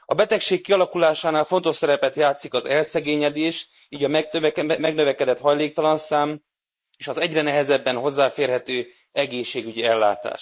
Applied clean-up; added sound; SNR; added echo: neural mask model Resemble Enhance denoiser.